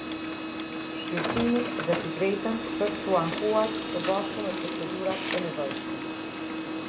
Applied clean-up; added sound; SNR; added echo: none; Printer; 2 dB; reverberation time 0.9 s.